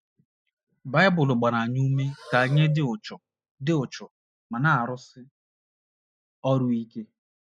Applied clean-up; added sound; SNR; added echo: classical method spectral subtraction.